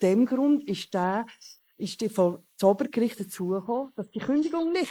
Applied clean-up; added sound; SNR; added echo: neural mask model Resemble Enhance denoiser.